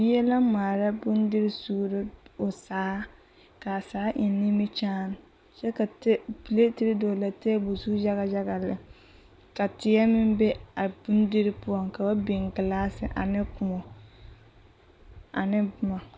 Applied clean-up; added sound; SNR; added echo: none; none; none; none.